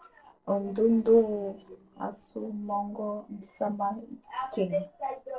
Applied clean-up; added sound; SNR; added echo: neural separator model SepFormer DNS4.